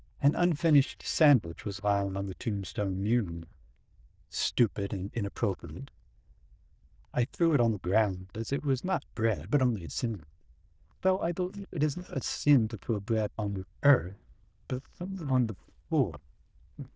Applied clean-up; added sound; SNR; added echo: neural diffusion model UNIVERSE++.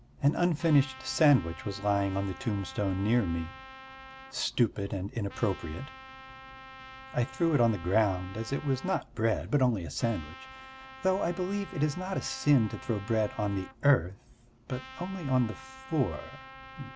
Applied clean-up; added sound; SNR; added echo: none; Trumpet; 18 dB; none.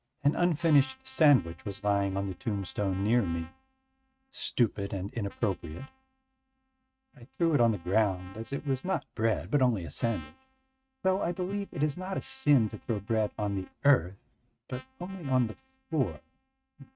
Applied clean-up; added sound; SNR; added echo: neural mask model RNNoise.